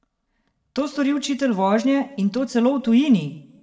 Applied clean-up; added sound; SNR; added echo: none; none; none; reverberation time 0.6 s.